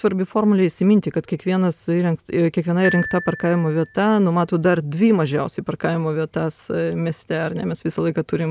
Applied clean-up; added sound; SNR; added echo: none; Glockenspiel; 12 dB; none.